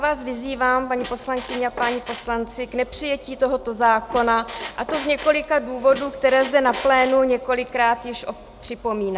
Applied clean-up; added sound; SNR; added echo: none; Squeak; 12 dB; none.